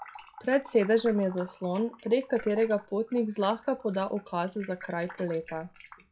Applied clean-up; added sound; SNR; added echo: classical method log-MMSE.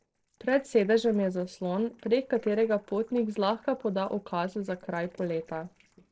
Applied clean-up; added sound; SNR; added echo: neural separator model SepFormer DNS4.